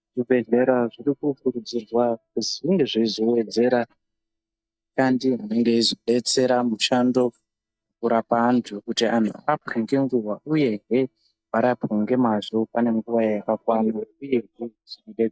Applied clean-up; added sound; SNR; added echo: neural mask model DeepFilterNet 3.